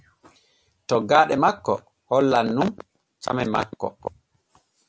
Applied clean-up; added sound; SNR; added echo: none; none; none; none.